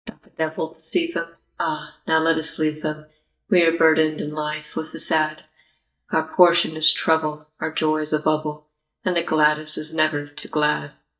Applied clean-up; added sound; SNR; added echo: neural mask model DeepFilterNet 3.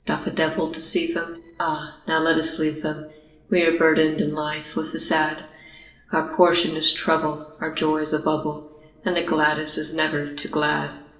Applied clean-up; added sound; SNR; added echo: neural separator model SepFormer DNS4.